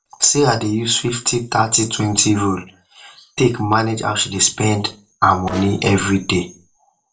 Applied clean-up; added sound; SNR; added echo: neural separator model SepFormer DNS4.